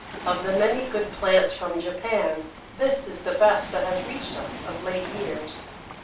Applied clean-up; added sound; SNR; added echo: none; Waves, surf; 12 dB; reverberation time 0.3 s.